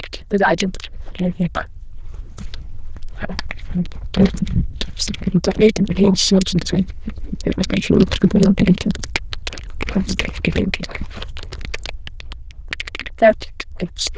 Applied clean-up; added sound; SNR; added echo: neural diffusion model UNIVERSE++.